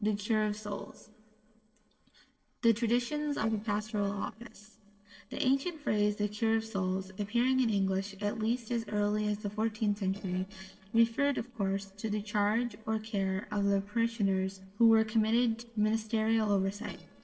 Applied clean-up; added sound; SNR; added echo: neural separator model SepFormer DNS4.